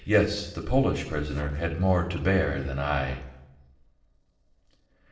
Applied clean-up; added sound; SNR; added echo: neural separator model SepFormer DNS4.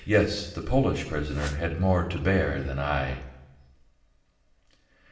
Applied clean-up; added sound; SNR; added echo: none; Whoosh, swoosh, swish; 15 dB; reverberation time 1.0 s.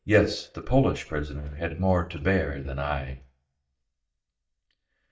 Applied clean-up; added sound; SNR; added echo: neural mask model DeepFilterNet 3.